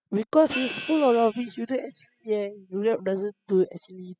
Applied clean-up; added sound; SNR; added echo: classical method spectral subtraction.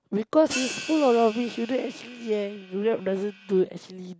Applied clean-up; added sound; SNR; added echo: none; Hi-hat; 13 dB; none.